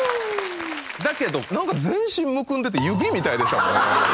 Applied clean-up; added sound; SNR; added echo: none; none; none; none.